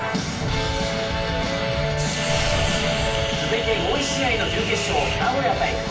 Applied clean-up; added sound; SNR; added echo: none; Hiss; 8 dB; reverberation time 0.7 s.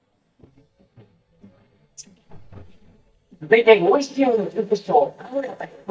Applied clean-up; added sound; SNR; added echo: neural mask model DeepFilterNet 3.